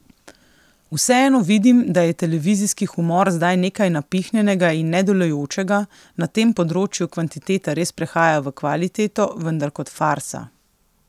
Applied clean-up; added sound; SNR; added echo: none; none; none; none.